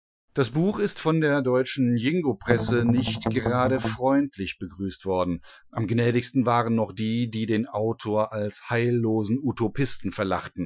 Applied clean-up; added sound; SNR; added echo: classical method Wiener filter.